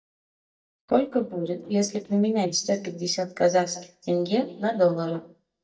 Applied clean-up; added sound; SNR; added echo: neural mask model DeepFilterNet 3.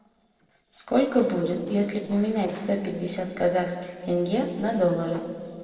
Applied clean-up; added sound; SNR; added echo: neural separator model SepFormer DNS4.